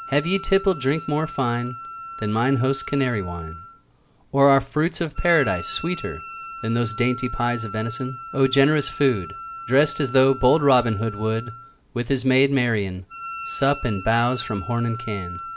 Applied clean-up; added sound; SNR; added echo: none; Wind instrument, woodwind instrument; 14 dB; none.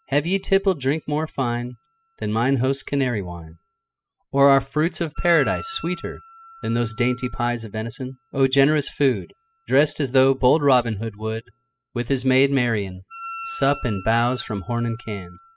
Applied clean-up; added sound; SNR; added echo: classical method spectral subtraction.